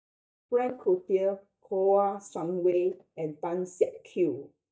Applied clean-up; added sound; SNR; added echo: neural mask model DeepFilterNet 3.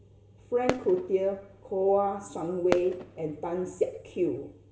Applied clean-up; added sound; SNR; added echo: none; Fireworks; 9 dB; reverberation time 0.6 s.